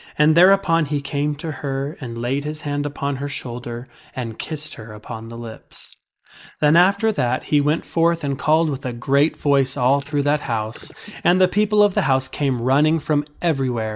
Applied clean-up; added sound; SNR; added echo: neural mask model Resemble Enhance denoiser.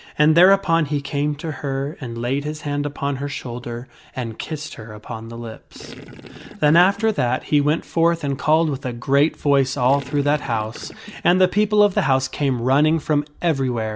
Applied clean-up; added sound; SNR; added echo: none; Gurgling; 17 dB; none.